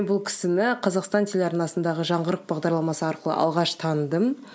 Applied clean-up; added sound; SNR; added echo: neural mask model Resemble Enhance denoiser.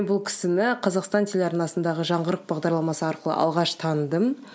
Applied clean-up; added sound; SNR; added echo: none; none; none; none.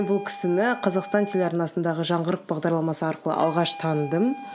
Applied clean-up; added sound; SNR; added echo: none; Wind instrument, woodwind instrument; 16 dB; none.